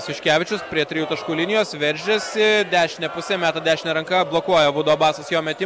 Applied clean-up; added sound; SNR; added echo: none; none; none; none.